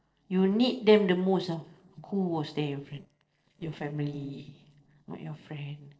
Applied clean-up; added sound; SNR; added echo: neural separator model SepFormer DNS4.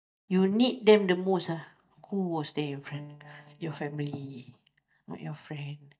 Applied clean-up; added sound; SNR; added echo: neural mask model DeepFilterNet 3.